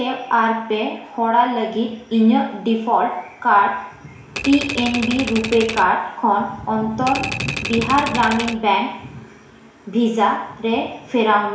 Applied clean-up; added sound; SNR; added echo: none; Typewriter; 8 dB; reverberation time 0.7 s.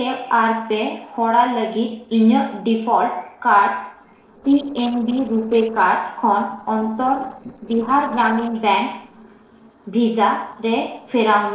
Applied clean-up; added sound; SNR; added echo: neural separator model SepFormer DNS4.